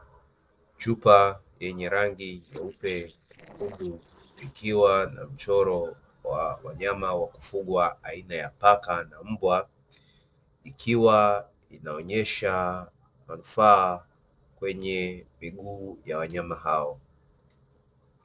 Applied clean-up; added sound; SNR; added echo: neural separator model SepFormer DNS4.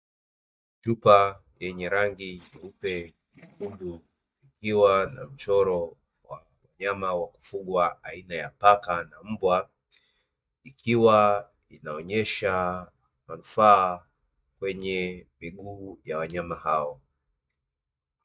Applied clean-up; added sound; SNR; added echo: neural mask model DeepFilterNet 3.